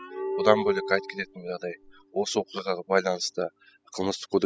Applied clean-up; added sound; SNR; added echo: classical method spectral subtraction.